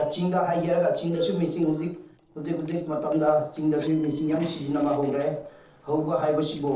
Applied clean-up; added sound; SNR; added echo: neural separator model SepFormer DNS4.